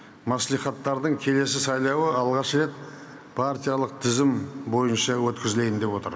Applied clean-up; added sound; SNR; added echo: none; none; none; none.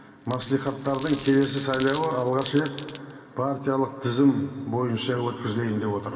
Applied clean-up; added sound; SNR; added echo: none; Glass; 9 dB; reverberation time 2.2 s.